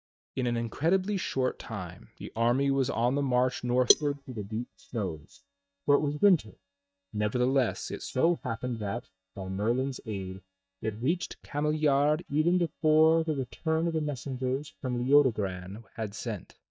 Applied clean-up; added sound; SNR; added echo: neural mask model DeepFilterNet 3.